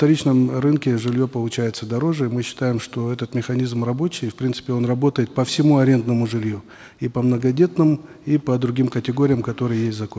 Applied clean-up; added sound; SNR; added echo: none; none; none; none.